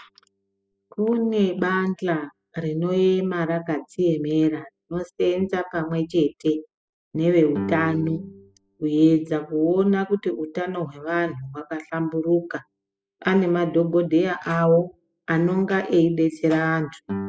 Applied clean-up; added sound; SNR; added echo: classical method spectral subtraction.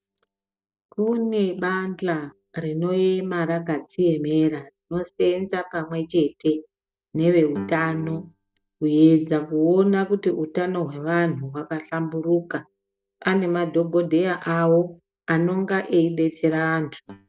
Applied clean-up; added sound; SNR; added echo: neural mask model DeepFilterNet 3.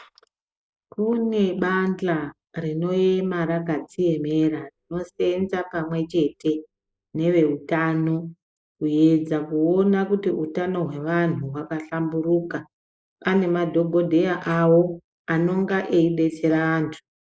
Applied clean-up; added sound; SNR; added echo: neural mask model Resemble Enhance denoiser.